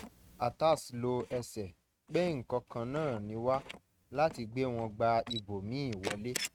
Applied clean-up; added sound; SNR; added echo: neural mask model RNNoise.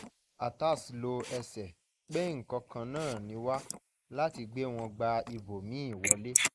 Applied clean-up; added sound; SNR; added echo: neural mask model Resemble Enhance denoiser.